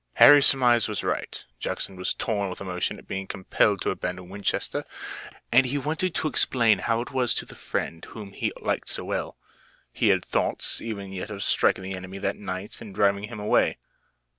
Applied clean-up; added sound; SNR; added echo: none; none; none; none.